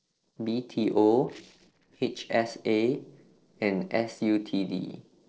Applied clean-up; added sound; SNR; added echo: neural separator model SepFormer DNS4.